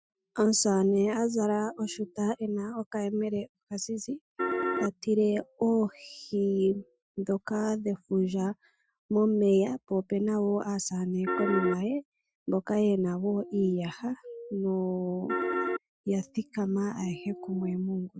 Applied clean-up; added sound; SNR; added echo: classical method Wiener filter.